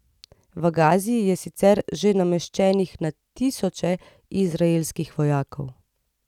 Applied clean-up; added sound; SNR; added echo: none; none; none; none.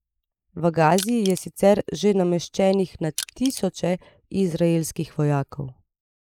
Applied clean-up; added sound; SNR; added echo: neural mask model Resemble Enhance denoiser.